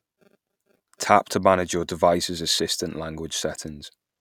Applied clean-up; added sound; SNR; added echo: none; none; none; none.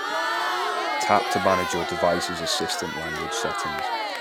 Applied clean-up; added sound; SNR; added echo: none; Crowd; -1 dB; none.